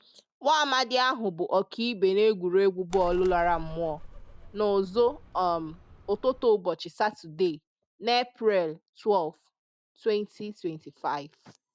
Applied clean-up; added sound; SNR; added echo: none; Bird; 14 dB; none.